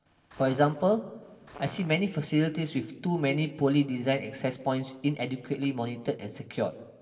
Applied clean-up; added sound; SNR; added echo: none; Fart; 20 dB; reverberation time 1.5 s.